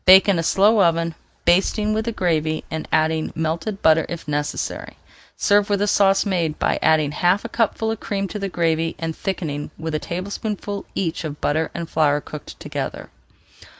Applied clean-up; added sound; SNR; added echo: none; none; none; none.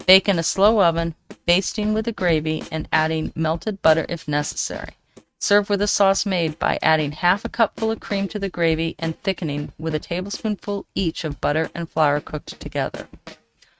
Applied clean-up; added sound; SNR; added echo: neural mask model RNNoise.